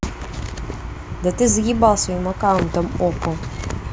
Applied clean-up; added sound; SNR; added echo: none; none; none; none.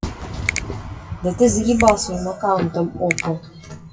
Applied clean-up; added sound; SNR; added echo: classical method WPE with log-MMSE.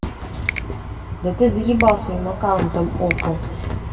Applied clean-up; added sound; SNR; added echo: none; Finger snapping; 12 dB; reverberation time 2.1 s.